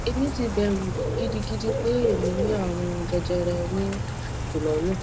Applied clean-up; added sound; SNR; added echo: none; Bird / Rain; 1 dB; none.